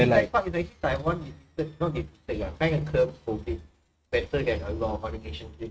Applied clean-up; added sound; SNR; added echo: neural mask model RNNoise.